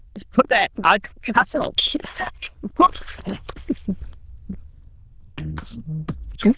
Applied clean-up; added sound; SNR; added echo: neural diffusion model UNIVERSE++.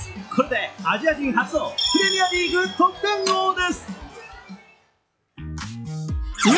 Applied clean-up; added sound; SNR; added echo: classical method log-MMSE.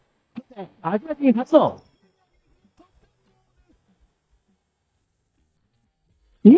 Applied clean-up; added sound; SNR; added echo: neural mask model DeepFilterNet 3.